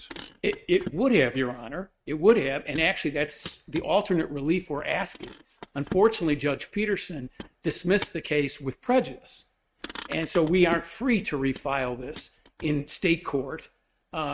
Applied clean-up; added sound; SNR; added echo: neural mask model RNNoise.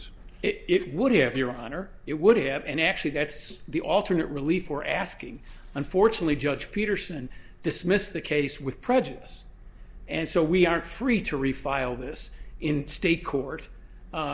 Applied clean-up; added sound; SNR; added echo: none; none; none; none.